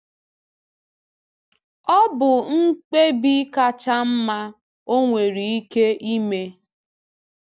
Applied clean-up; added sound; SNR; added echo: none; none; none; none.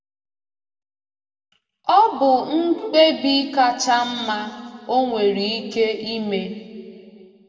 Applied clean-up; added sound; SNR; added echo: none; Bowed string instrument; 17 dB; reverberation time 2.0 s.